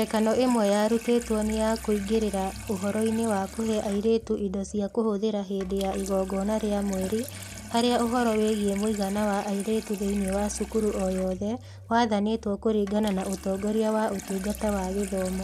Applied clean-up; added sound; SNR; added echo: none; Sink (filling or washing) / Water tap, faucet; 16 dB; none.